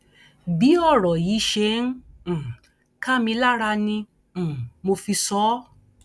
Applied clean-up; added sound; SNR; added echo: none; none; none; none.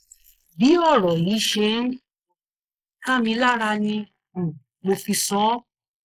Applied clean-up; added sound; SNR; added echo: neural mask model Resemble Enhance denoiser.